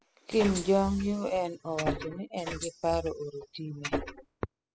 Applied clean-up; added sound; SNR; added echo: classical method spectral subtraction.